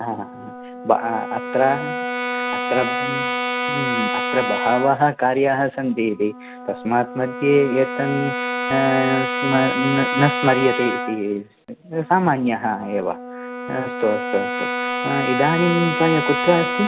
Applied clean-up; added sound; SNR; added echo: none; Brass instrument; 4 dB; none.